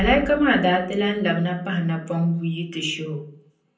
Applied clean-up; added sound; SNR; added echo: none; Bass drum; 16 dB; reverberation time 0.6 s.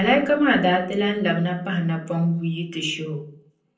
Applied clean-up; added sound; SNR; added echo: neural separator model SepFormer DNS4.